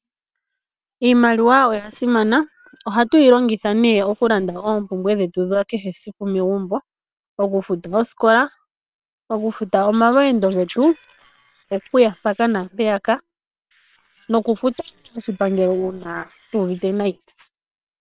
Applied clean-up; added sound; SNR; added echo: neural separator model SepFormer WHAM!.